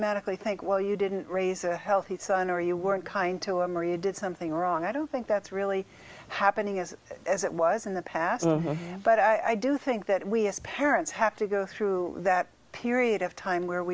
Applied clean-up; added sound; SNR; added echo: none; none; none; none.